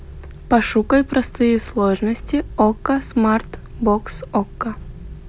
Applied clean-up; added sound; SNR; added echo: none; none; none; none.